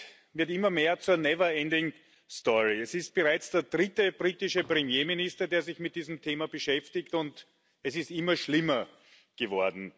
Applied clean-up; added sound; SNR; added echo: none; none; none; none.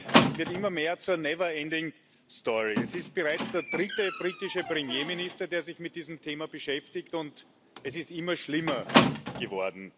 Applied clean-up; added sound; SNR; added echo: none; Squeak; 0 dB; none.